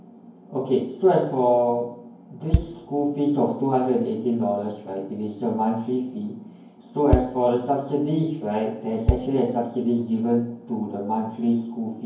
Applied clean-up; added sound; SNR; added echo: none; Bass drum; 6 dB; reverberation time 0.9 s.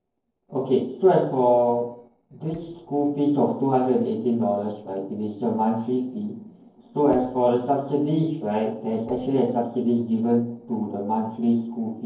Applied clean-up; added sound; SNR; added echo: neural separator model SepFormer DNS4.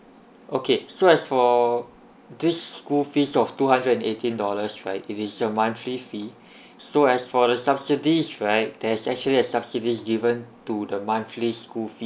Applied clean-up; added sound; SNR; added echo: none; none; none; none.